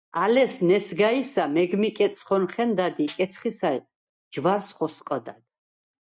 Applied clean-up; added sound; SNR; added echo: neural mask model DeepFilterNet 3.